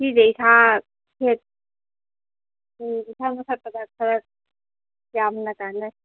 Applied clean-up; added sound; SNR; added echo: none; none; none; none.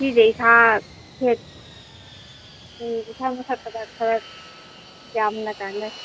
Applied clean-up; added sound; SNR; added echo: none; Fixed-wing aircraft, airplane; 20 dB; none.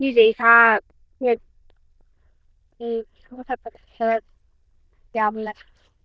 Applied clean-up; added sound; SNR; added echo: neural diffusion model UNIVERSE++.